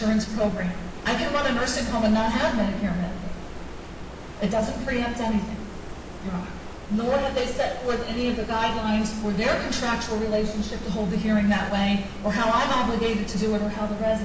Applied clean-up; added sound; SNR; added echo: none; Stream; 11 dB; reverberation time 0.8 s.